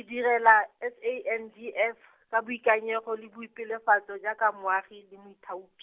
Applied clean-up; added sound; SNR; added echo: none; none; none; none.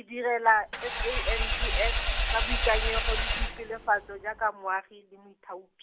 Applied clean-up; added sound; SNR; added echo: none; Engine / Vehicle; -2 dB; none.